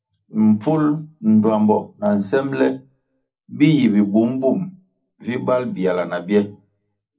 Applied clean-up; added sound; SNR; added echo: none; none; none; reverberation time 0.4 s.